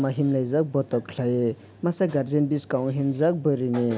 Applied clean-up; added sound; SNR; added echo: none; none; none; none.